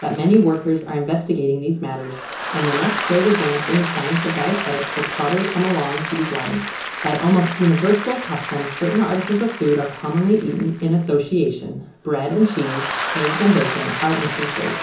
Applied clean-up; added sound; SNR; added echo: none; Applause / Crowd; 8 dB; reverberation time 0.6 s.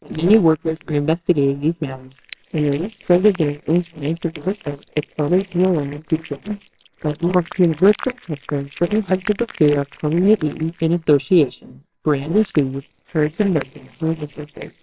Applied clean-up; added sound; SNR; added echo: neural separator model SepFormer WHAMR!.